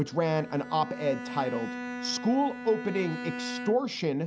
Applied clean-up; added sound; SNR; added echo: none; Bowed string instrument; 9 dB; none.